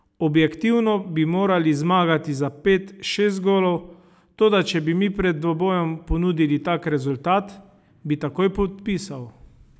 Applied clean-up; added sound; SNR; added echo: none; none; none; none.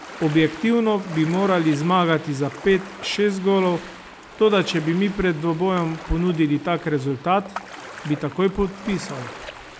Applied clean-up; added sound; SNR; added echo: none; Ocean; 16 dB; none.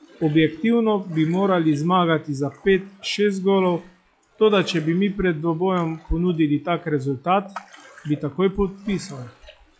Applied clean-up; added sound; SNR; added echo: classical method log-MMSE.